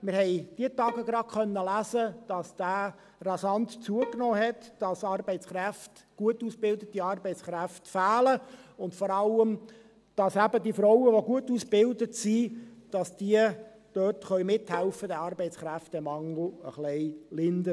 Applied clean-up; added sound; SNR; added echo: none; Bowed string instrument; 15 dB; none.